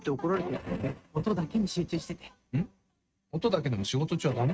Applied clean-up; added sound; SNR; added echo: neural mask model RNNoise.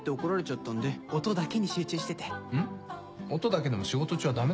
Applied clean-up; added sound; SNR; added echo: none; none; none; none.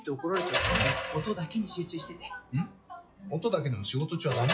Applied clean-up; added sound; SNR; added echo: classical method log-MMSE.